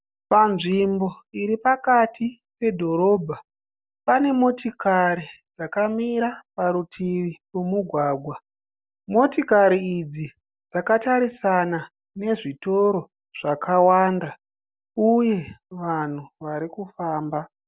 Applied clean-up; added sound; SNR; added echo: none; none; none; none.